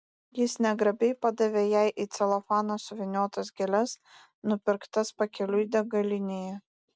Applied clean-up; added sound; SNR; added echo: none; none; none; none.